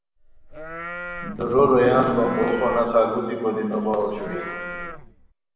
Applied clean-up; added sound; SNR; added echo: none; Livestock, farm animals, working animals; 13 dB; reverberation time 1.6 s.